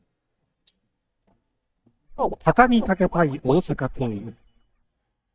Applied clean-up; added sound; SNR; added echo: neural mask model DeepFilterNet 3.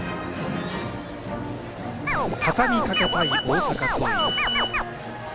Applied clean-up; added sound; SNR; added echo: none; Scratching (performance technique) + Telephone; -5 dB; none.